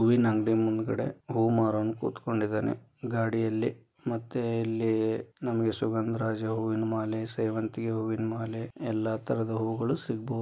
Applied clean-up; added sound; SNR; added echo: none; none; none; none.